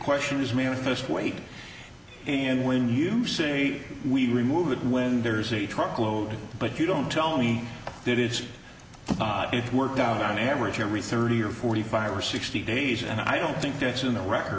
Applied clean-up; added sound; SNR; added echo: none; none; none; none.